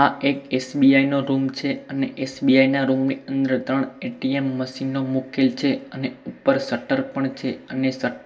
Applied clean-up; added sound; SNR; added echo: none; none; none; reverberation time 0.1 s.